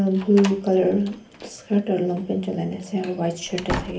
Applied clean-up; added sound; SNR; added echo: none; Slam; 14 dB; reverberation time 0.3 s.